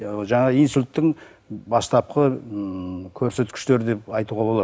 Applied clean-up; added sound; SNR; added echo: none; none; none; none.